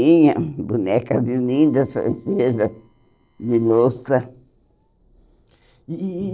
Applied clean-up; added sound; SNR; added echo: neural separator model SepFormer DNS4.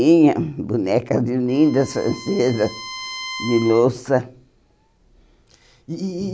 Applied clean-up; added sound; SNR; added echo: none; Bowed string instrument; 15 dB; none.